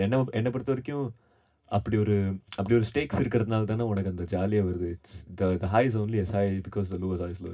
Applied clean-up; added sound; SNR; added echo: none; none; none; reverberation time 0.4 s.